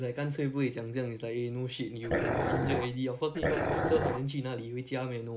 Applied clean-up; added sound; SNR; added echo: none; Dog; -3 dB; none.